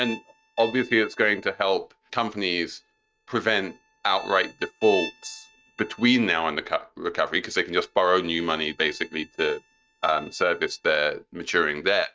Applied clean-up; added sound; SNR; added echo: neural mask model RNNoise.